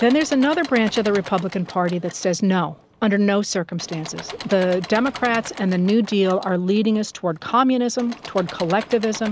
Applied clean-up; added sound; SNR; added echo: none; Engine / Mechanisms; 17 dB; none.